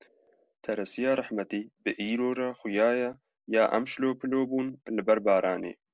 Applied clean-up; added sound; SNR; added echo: none; none; none; none.